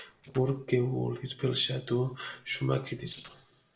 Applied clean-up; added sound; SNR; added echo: neural separator model SepFormer DNS4.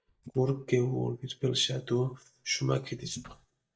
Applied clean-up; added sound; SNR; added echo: neural mask model DeepFilterNet 3.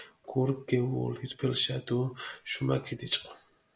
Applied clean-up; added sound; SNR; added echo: none; none; none; none.